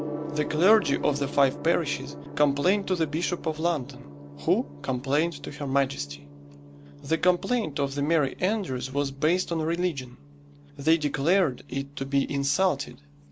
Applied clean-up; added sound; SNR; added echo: none; Gong; 13 dB; none.